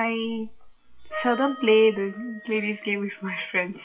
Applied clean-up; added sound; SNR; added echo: classical method WPE with log-MMSE.